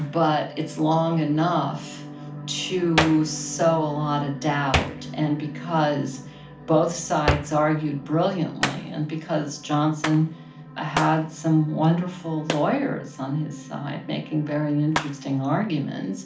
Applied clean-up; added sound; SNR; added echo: none; Hands; 10 dB; reverberation time 0.4 s.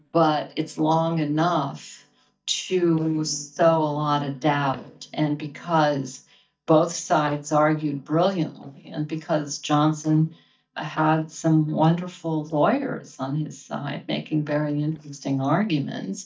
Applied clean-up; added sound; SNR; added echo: neural mask model DeepFilterNet 3.